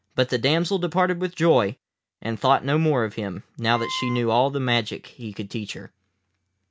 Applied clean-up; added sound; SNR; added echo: none; Wind instrument, woodwind instrument; 10 dB; none.